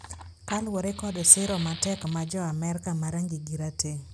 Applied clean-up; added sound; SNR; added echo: none; Fire; 18 dB; none.